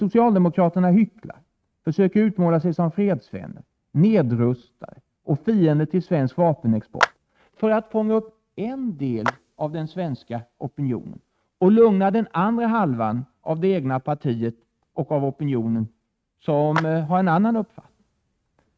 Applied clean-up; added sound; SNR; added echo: neural mask model RNNoise.